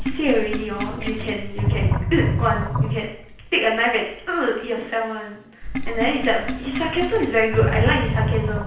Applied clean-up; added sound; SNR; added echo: none; Sink (filling or washing); 1 dB; reverberation time 0.5 s.